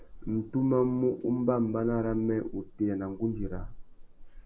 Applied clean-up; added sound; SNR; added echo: none; Meow / Purr; 14 dB; none.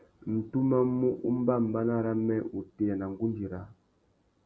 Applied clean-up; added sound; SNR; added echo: none; none; none; none.